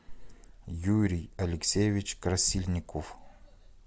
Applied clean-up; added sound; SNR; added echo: none; none; none; none.